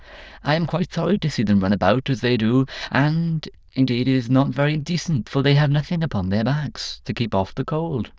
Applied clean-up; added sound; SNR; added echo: neural diffusion model UNIVERSE++.